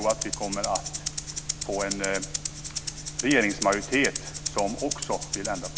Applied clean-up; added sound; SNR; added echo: none; Rattle (instrument); 5 dB; none.